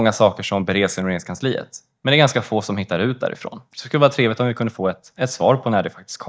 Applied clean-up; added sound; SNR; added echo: neural mask model DeepFilterNet 3.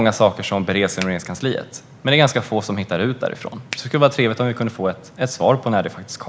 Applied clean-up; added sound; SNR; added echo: none; Finger snapping; 13 dB; none.